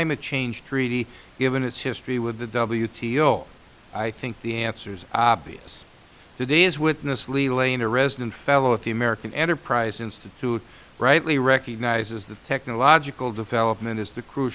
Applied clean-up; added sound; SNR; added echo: none; none; none; none.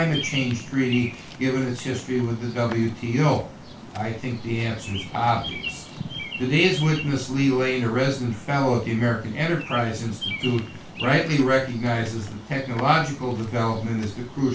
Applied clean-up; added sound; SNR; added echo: none; Bird vocalization, bird call, bird song; 13 dB; reverberation time 0.2 s.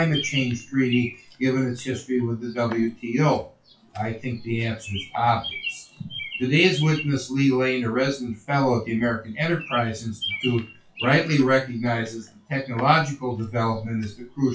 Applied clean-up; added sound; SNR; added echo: classical method WPE with log-MMSE.